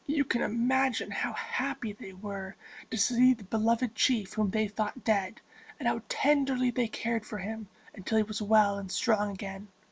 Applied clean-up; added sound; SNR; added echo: none; none; none; none.